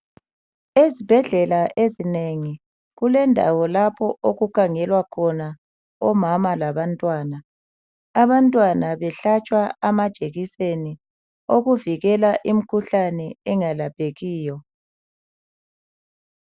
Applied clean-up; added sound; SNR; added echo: none; none; none; none.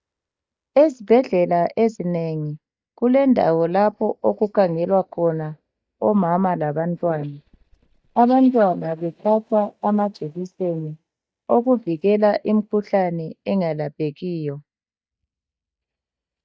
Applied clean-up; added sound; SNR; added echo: neural mask model DeepFilterNet 3.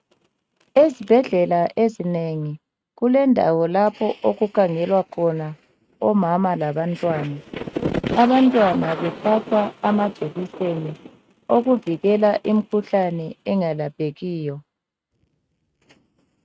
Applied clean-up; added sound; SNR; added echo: neural mask model RNNoise.